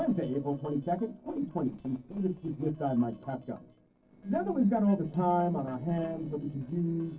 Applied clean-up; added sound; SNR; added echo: neural separator model SepFormer DNS4.